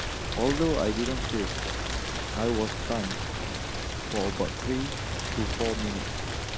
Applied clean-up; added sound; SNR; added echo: none; Rain; 0 dB; none.